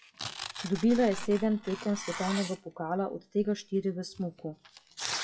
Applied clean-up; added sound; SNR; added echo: classical method WPE with log-MMSE.